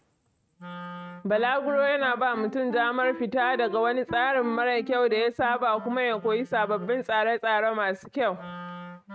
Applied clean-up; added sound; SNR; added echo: neural mask model RNNoise.